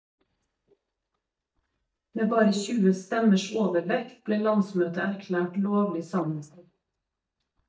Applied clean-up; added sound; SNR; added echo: neural mask model DeepFilterNet 3.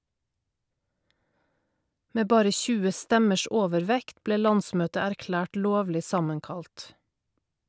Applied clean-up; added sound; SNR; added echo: none; none; none; none.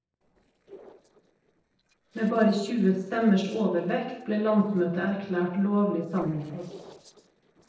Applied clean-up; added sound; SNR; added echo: neural separator model SepFormer DNS4.